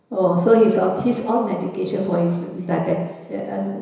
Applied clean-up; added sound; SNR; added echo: none; none; none; reverberation time 1.0 s.